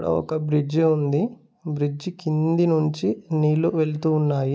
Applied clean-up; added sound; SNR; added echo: none; none; none; none.